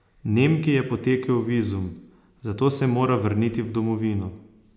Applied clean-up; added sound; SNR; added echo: none; none; none; none.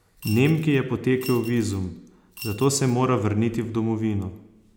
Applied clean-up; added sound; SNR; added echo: none; Coin (dropping) / Glass; 19 dB; none.